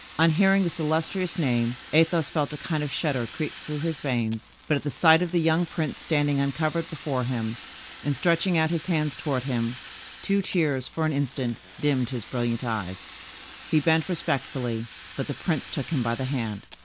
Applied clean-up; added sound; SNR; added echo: none; Fire; 16 dB; none.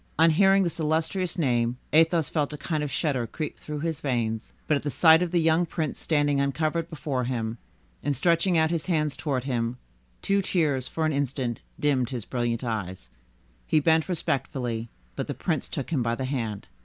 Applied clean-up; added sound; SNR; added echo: none; none; none; none.